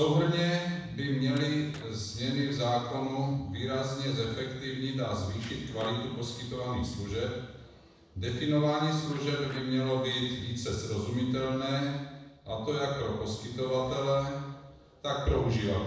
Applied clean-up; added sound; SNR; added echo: neural separator model SepFormer DNS4.